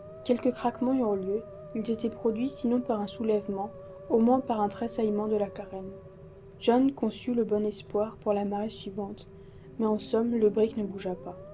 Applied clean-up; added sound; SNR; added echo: none; Rain + Musical instrument; 16 dB; none.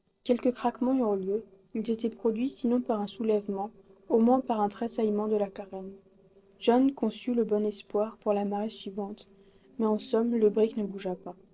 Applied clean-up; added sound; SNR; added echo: neural separator model SepFormer DNS4.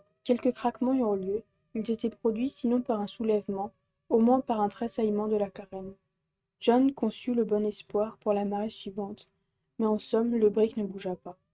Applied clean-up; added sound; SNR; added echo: neural mask model RNNoise.